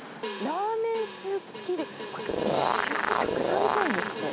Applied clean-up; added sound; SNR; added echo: none; Animal; -4 dB; none.